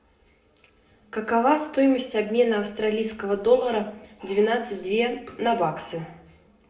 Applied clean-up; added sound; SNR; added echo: none; none; none; reverberation time 0.6 s.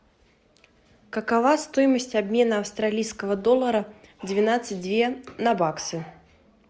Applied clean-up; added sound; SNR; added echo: none; none; none; none.